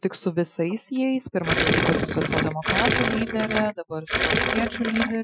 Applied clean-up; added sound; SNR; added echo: classical method Wiener filter.